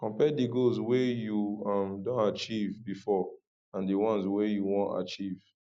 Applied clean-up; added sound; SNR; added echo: none; none; none; none.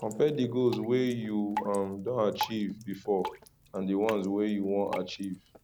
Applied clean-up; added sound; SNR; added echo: none; Drip; 13 dB; none.